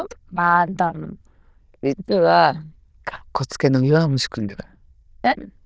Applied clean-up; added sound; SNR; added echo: neural diffusion model UNIVERSE++.